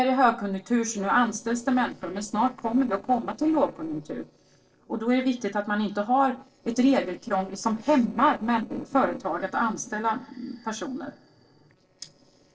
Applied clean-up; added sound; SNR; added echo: neural separator model SepFormer DNS4.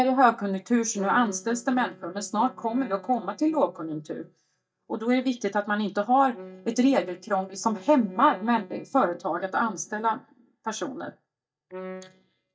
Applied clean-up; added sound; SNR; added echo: neural mask model DeepFilterNet 3.